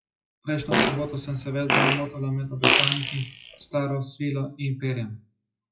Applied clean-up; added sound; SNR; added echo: classical method WPE with log-MMSE.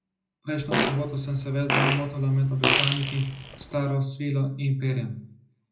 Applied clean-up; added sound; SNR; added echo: none; Fart; 1 dB; reverberation time 0.4 s.